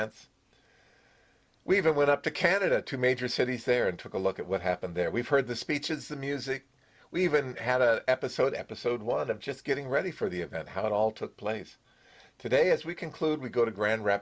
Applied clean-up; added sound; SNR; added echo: none; none; none; none.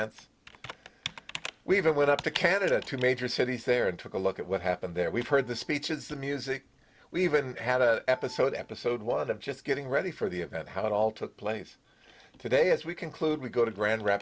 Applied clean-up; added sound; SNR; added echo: none; Computer keyboard; 19 dB; none.